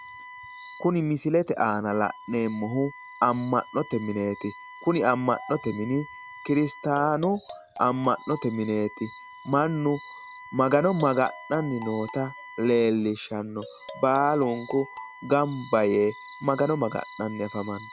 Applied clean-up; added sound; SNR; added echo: none; Wind instrument, woodwind instrument + Marimba, xylophone; 17 dB; none.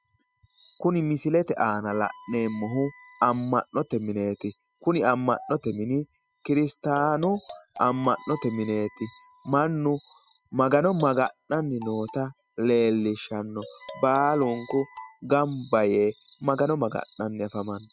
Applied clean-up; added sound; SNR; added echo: classical method spectral subtraction.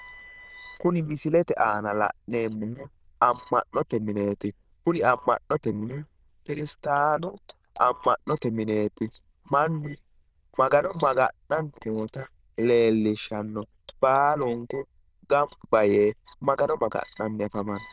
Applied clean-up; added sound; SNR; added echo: neural diffusion model UNIVERSE++.